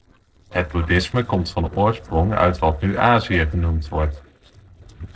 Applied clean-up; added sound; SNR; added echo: neural separator model SepFormer DNS4.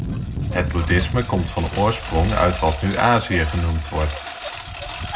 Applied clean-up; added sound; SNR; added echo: none; Engine; 8 dB; reverberation time 0.3 s.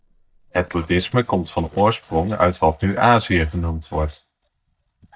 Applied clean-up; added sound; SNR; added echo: neural mask model DeepFilterNet 3.